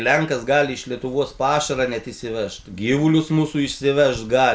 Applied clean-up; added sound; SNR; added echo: none; none; none; none.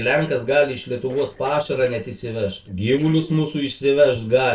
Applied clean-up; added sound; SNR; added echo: neural separator model SepFormer DNS4.